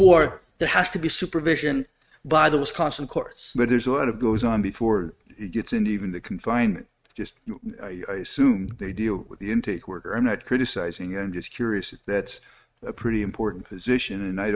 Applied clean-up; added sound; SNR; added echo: neural mask model RNNoise.